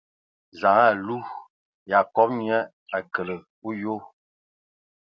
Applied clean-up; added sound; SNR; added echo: none; none; none; none.